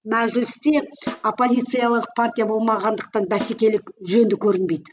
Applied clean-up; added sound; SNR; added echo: none; Snare drum; 16 dB; none.